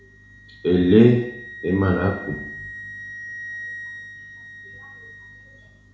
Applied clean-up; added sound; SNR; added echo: none; Wind instrument, woodwind instrument; 15 dB; reverberation time 0.6 s.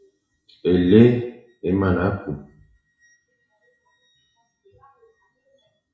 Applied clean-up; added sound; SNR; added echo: classical method WPE with log-MMSE.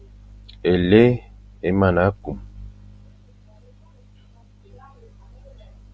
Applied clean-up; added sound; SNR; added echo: none; none; none; none.